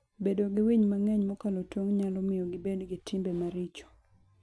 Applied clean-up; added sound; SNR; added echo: none; none; none; none.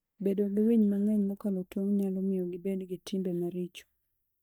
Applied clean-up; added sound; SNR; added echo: neural mask model DeepFilterNet 3.